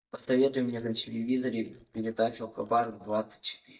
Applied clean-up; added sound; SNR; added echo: neural mask model DeepFilterNet 3.